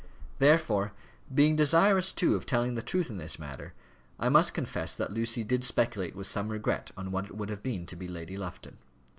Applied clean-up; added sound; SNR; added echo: none; none; none; none.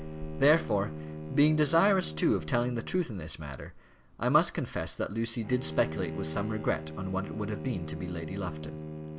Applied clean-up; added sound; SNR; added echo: none; Bowed string instrument; 10 dB; none.